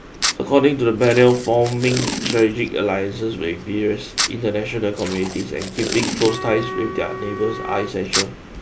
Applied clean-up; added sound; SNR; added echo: none; Wind instrument, woodwind instrument + Packing tape, duct tape; 8 dB; none.